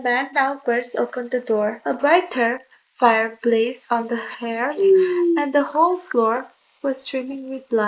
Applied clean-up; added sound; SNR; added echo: neural mask model Resemble Enhance denoiser.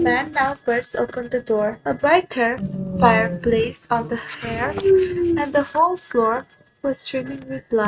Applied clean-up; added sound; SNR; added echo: neural mask model RNNoise.